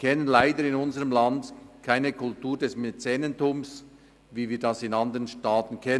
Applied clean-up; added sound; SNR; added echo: none; none; none; none.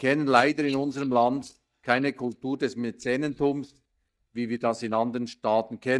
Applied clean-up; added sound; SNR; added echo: neural mask model DeepFilterNet 3.